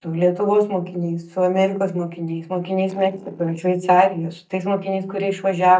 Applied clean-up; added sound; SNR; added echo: neural mask model DeepFilterNet 3.